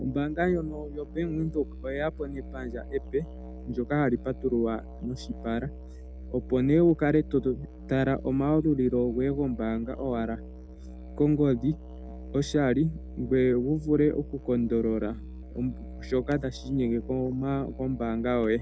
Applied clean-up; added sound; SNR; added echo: none; Musical instrument; 13 dB; none.